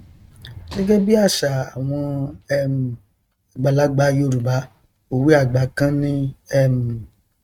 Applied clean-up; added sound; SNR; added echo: neural mask model RNNoise.